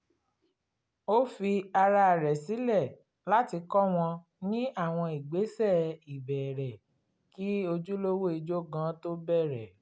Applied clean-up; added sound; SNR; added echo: none; none; none; none.